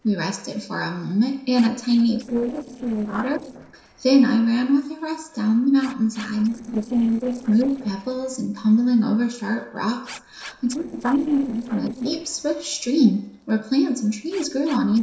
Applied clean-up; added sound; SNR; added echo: neural separator model SepFormer DNS4.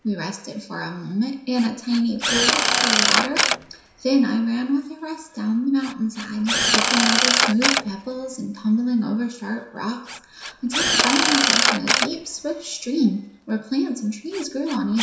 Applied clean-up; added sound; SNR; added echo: none; Drill; 0 dB; reverberation time 0.7 s.